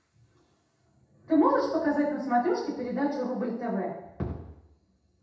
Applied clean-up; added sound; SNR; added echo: none; none; none; reverberation time 0.8 s.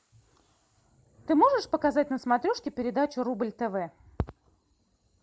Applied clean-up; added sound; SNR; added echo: none; none; none; none.